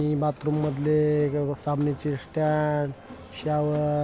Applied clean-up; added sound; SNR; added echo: none; Crowd; 19 dB; none.